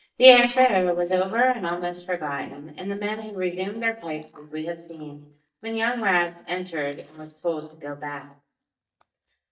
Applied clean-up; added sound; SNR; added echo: neural mask model DeepFilterNet 3.